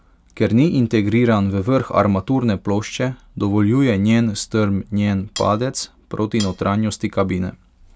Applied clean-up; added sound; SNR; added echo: none; Cutlery, silverware; 16 dB; none.